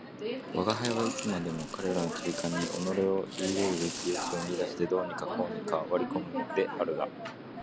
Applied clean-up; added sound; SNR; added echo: none; Coin (dropping) + Subway, metro, underground; 5 dB; none.